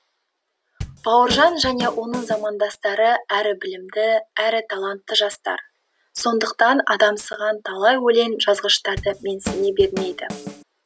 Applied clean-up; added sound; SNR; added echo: none; Drum / Drum kit; 10 dB; none.